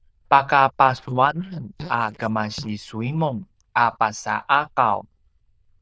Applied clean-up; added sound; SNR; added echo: neural diffusion model UNIVERSE++.